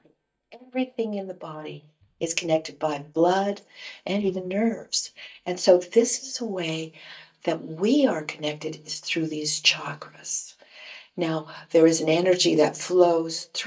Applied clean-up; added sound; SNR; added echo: neural mask model DeepFilterNet 3.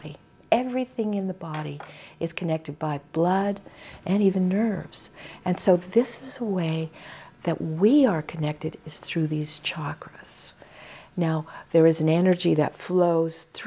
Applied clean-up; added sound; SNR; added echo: none; none; none; none.